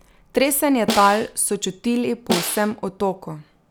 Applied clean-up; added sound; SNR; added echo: none; Snare drum; 8 dB; none.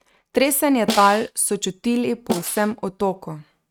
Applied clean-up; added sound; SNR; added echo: neural mask model RNNoise.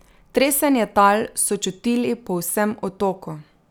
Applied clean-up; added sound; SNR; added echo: none; none; none; none.